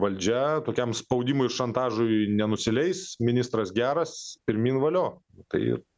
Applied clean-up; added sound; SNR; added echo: none; none; none; none.